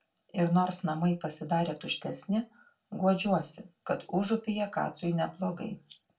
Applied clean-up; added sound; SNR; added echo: none; none; none; reverberation time 0.2 s.